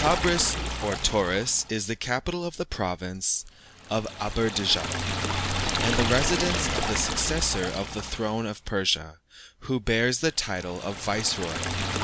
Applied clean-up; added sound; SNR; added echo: none; Liquid; 4 dB; none.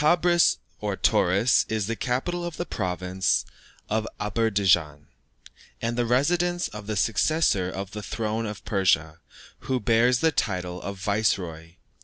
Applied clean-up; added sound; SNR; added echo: none; none; none; none.